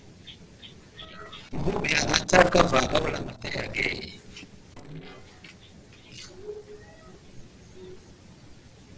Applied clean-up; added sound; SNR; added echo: neural separator model SepFormer DNS4.